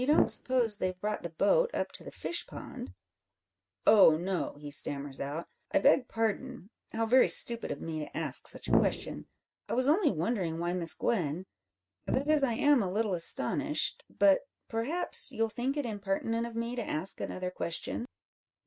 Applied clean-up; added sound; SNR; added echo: neural mask model RNNoise.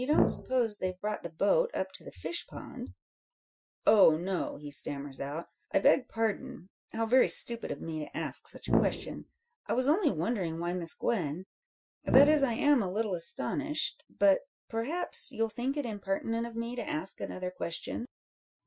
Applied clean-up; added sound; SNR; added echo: classical method Wiener filter.